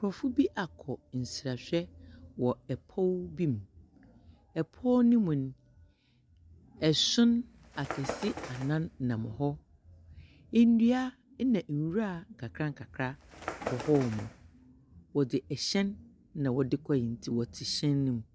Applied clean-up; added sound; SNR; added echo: none; Bird; 12 dB; none.